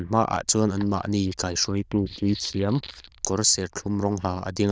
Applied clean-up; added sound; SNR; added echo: neural diffusion model UNIVERSE++.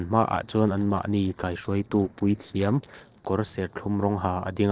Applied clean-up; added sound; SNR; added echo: neural separator model SepFormer DNS4.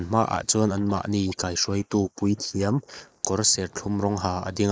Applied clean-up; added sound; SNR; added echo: neural mask model Resemble Enhance denoiser.